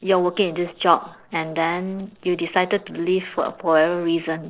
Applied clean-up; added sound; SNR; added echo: neural separator model SepFormer DNS4.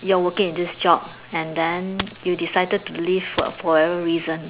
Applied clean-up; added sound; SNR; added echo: none; Coin (dropping); 10 dB; none.